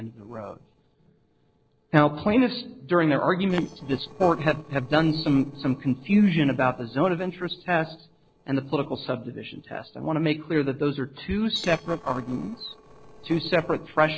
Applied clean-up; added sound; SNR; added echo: neural separator model SepFormer DNS4.